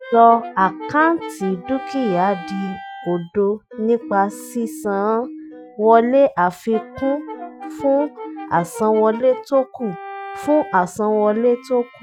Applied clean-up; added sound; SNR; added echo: classical method Wiener filter.